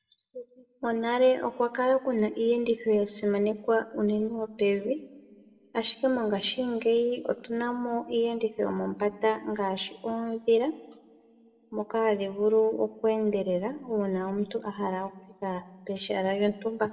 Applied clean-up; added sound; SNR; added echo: none; none; none; reverberation time 1.3 s.